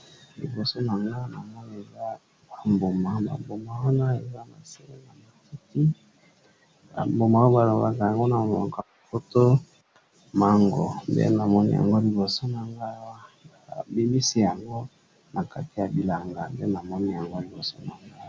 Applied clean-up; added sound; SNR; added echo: none; none; none; none.